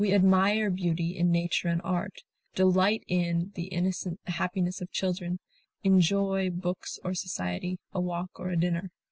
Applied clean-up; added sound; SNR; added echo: none; none; none; none.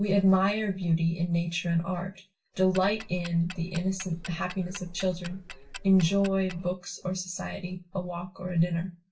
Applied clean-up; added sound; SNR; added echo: none; Tick-tock; 15 dB; reverberation time 0.2 s.